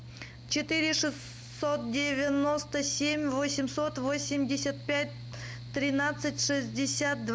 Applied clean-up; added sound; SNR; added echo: none; Mechanical fan; 14 dB; none.